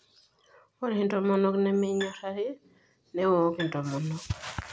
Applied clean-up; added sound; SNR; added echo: none; Bowed string instrument; 16 dB; none.